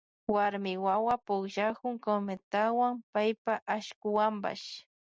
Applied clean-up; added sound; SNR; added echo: none; none; none; none.